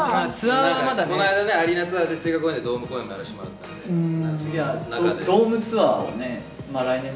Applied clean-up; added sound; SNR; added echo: none; none; none; none.